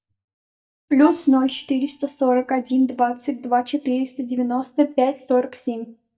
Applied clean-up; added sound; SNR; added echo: neural mask model DeepFilterNet 3.